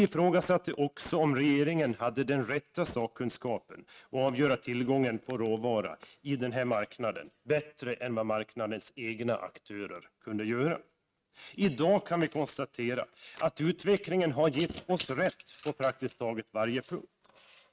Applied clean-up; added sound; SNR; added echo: neural mask model RNNoise.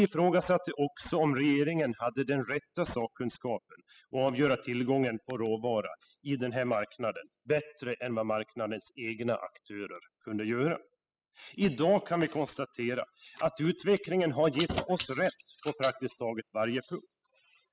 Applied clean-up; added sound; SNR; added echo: classical method spectral subtraction.